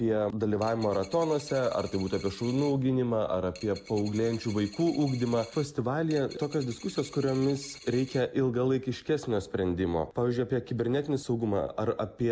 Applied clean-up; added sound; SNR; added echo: none; Coin (dropping); 19 dB; none.